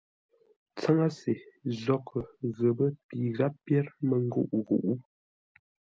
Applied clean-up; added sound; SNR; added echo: none; none; none; none.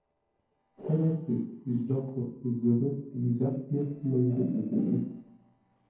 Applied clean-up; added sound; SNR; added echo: neural separator model SepFormer DNS4.